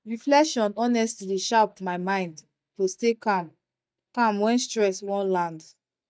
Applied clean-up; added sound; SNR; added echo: neural mask model DeepFilterNet 3.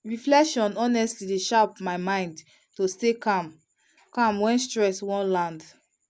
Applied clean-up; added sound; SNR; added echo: none; none; none; none.